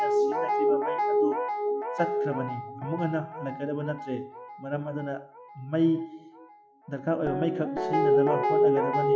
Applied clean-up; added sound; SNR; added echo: classical method log-MMSE.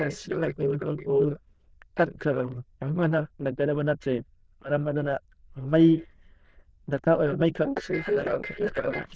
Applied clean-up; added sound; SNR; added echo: neural diffusion model UNIVERSE++.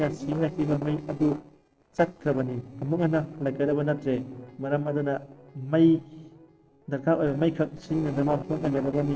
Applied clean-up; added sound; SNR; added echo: neural separator model SepFormer DNS4.